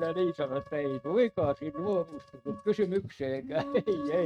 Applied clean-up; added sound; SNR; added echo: neural mask model RNNoise.